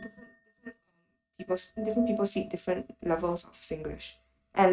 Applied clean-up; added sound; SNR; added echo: neural mask model RNNoise.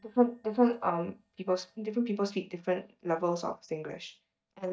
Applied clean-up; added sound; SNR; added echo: neural mask model DeepFilterNet 3.